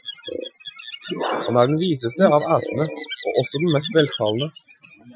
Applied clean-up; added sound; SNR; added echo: classical method Wiener filter.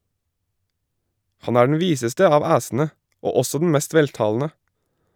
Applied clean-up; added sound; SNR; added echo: none; none; none; none.